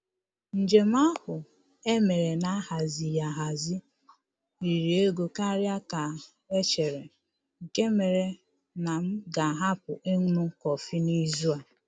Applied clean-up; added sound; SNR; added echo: none; none; none; none.